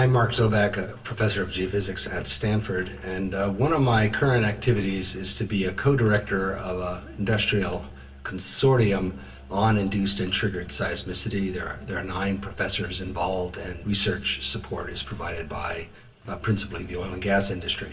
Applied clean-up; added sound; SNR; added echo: none; Musical instrument; 18 dB; reverberation time 0.1 s.